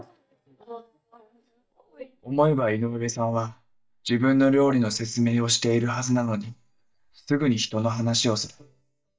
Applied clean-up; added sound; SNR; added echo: neural mask model DeepFilterNet 3.